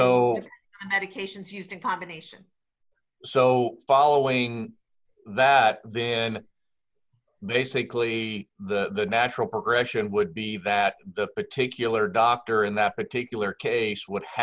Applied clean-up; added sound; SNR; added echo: none; none; none; none.